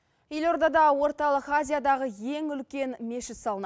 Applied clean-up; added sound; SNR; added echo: none; none; none; none.